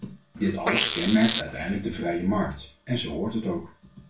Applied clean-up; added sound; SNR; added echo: none; Fart; 3 dB; reverberation time 0.3 s.